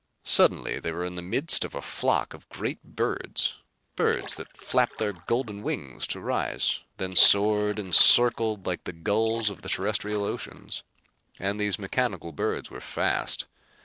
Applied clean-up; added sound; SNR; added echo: neural separator model SepFormer DNS4.